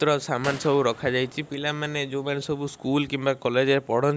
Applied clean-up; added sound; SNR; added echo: none; Gunshot, gunfire; 18 dB; none.